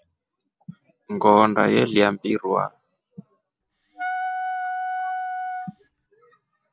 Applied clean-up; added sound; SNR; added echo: none; Wind instrument, woodwind instrument; 4 dB; none.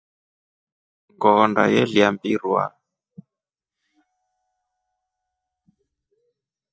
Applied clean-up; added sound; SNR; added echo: neural mask model DeepFilterNet 3.